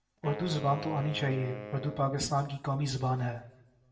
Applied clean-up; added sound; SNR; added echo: none; Wind instrument, woodwind instrument; 13 dB; reverberation time 0.7 s.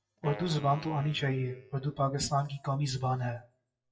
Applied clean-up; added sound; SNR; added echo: classical method WPE with log-MMSE.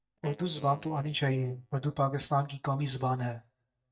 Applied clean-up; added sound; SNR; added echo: neural mask model DeepFilterNet 3.